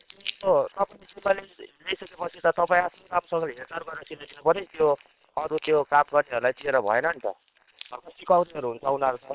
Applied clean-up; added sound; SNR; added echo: neural separator model SepFormer WHAM!.